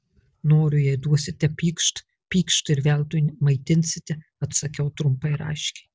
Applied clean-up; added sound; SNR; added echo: none; none; none; none.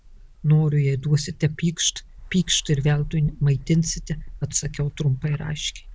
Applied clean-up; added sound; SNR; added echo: none; Bird; 16 dB; none.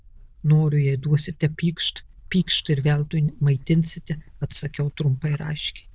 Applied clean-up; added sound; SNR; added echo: neural diffusion model UNIVERSE++.